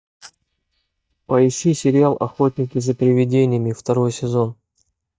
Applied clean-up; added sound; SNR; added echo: neural mask model DeepFilterNet 3.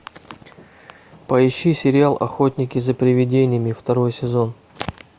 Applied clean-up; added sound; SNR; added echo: none; none; none; none.